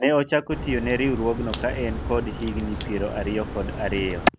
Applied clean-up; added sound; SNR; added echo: none; Crack; 3 dB; none.